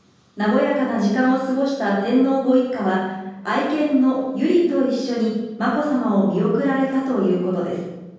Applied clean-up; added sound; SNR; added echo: none; none; none; reverberation time 1.3 s.